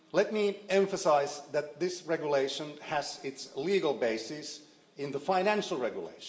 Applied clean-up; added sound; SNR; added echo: none; none; none; reverberation time 0.8 s.